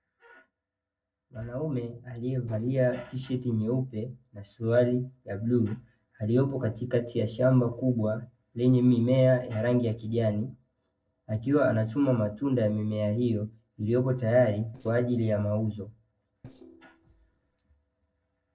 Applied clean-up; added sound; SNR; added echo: neural separator model SepFormer DNS4.